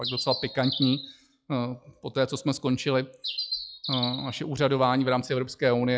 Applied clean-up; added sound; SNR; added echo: classical method log-MMSE.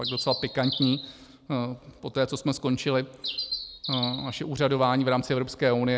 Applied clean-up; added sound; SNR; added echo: none; Bird; 7 dB; none.